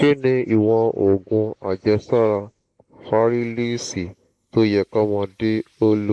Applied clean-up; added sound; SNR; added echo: neural mask model Resemble Enhance denoiser.